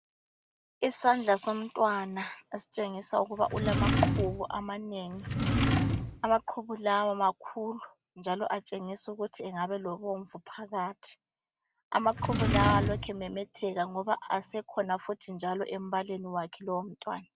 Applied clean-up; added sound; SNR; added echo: none; Drawer open or close; -3 dB; none.